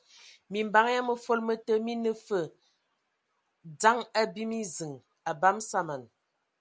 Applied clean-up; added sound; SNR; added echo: none; none; none; none.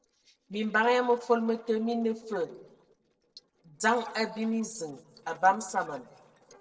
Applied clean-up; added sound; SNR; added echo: neural separator model SepFormer DNS4.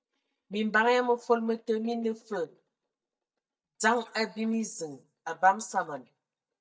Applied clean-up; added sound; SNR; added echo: neural mask model DeepFilterNet 3.